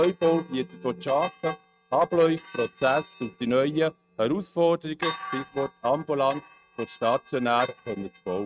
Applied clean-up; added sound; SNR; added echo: neural mask model RNNoise.